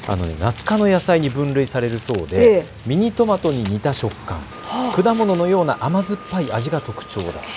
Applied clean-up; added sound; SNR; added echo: none; none; none; none.